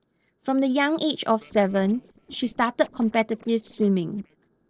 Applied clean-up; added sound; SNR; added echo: neural separator model SepFormer DNS4.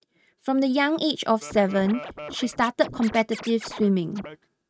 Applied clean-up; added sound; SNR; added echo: neural mask model RNNoise.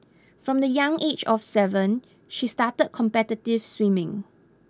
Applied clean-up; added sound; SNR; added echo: none; none; none; none.